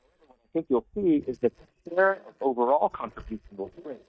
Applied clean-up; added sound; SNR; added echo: neural mask model DeepFilterNet 3.